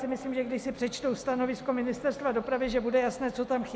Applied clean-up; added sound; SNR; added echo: none; none; none; none.